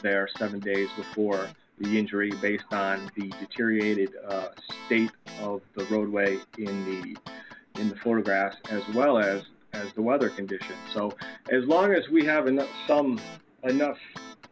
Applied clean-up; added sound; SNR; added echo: none; Guitar; 17 dB; none.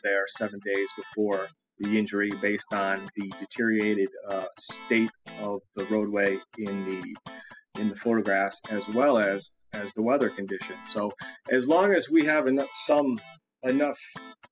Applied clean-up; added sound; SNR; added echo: classical method spectral subtraction.